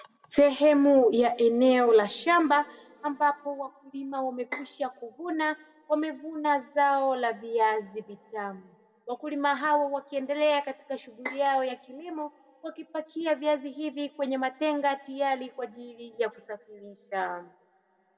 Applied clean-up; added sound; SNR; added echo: none; Bowed string instrument; 16 dB; reverberation time 1.3 s.